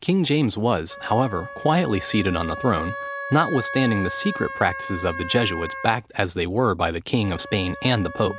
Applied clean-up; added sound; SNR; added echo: none; Wind instrument, woodwind instrument; 12 dB; none.